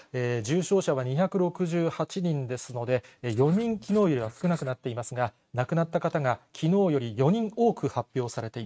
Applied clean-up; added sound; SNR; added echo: neural mask model RNNoise.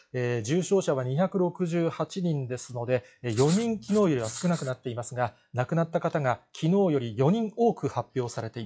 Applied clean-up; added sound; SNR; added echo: classical method log-MMSE.